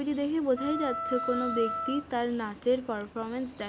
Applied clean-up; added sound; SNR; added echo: none; Wind instrument, woodwind instrument; 5 dB; none.